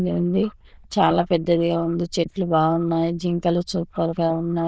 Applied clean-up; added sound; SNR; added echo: neural diffusion model UNIVERSE++.